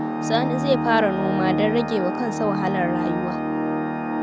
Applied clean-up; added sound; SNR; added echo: none; Organ; 0 dB; none.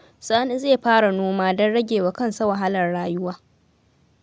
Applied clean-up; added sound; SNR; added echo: none; none; none; none.